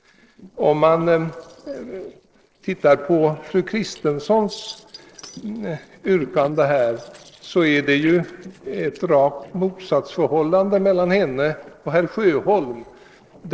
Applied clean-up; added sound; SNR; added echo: neural separator model SepFormer DNS4.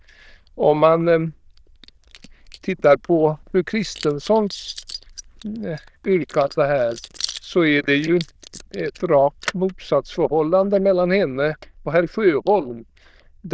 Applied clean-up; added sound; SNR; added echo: neural diffusion model UNIVERSE++.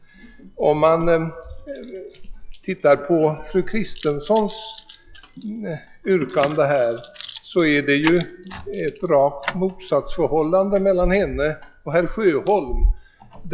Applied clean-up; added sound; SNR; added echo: classical method log-MMSE.